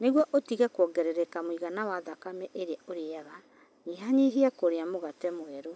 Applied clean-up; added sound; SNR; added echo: none; none; none; none.